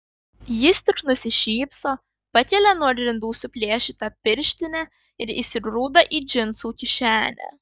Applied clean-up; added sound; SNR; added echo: none; none; none; none.